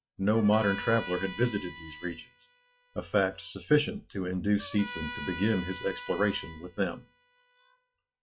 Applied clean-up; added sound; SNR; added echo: classical method log-MMSE.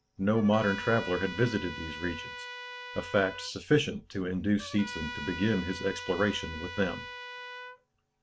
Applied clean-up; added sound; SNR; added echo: none; Trumpet; 11 dB; none.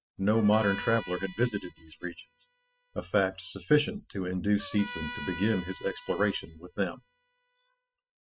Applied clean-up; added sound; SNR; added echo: classical method spectral subtraction.